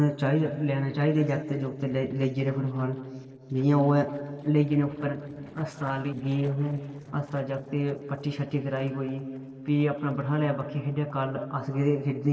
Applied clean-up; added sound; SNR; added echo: neural separator model SepFormer DNS4.